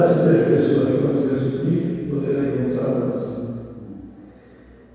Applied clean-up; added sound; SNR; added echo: none; none; none; reverberation time 2.0 s.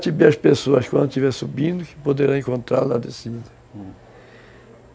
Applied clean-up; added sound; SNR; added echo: none; none; none; none.